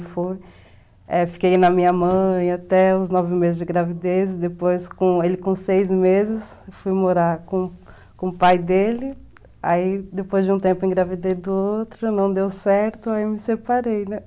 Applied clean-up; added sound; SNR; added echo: none; none; none; none.